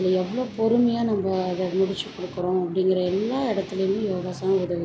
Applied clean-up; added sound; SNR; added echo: none; Guitar; 18 dB; none.